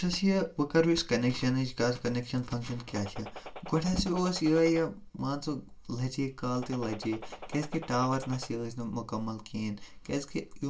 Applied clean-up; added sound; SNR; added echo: none; Gunshot, gunfire; 15 dB; reverberation time 0.2 s.